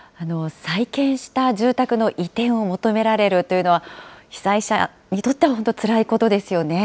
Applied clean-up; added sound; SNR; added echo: none; none; none; none.